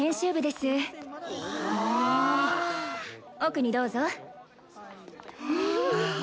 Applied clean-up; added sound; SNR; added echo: none; none; none; none.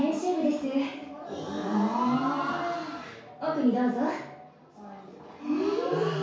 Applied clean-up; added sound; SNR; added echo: none; none; none; reverberation time 0.6 s.